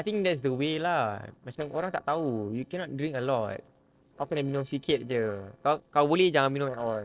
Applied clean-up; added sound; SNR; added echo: neural separator model SepFormer DNS4.